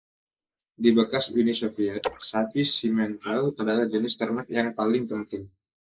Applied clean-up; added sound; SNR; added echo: neural mask model Resemble Enhance denoiser.